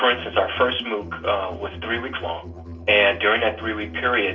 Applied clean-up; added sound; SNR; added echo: none; Musical instrument; 14 dB; reverberation time 0.2 s.